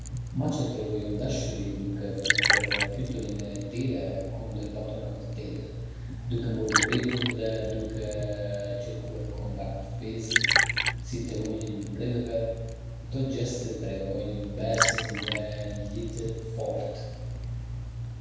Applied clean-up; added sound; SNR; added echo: none; Liquid; -2 dB; reverberation time 1.2 s.